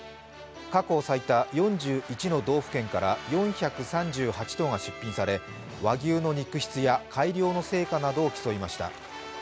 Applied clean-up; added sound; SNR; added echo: none; none; none; none.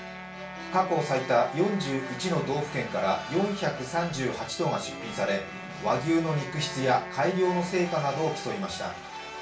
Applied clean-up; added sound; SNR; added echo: none; Wind instrument, woodwind instrument; 14 dB; reverberation time 0.3 s.